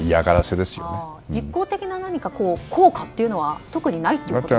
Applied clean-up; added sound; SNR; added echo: none; none; none; none.